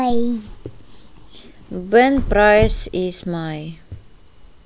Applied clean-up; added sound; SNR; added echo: none; none; none; none.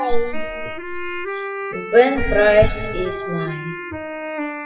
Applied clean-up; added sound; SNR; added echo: classical method WPE with log-MMSE.